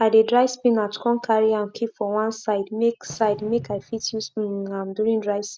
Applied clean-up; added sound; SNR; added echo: neural mask model RNNoise.